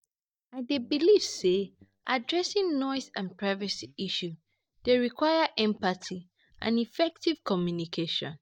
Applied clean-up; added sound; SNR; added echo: neural mask model DeepFilterNet 3.